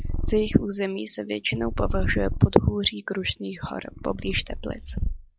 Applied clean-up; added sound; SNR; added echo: classical method log-MMSE.